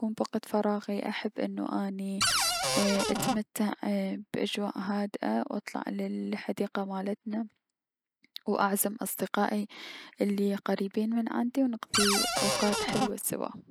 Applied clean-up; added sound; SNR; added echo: none; Cupboard open or close; -3 dB; none.